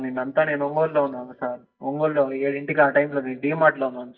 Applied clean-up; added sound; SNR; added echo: neural mask model DeepFilterNet 3.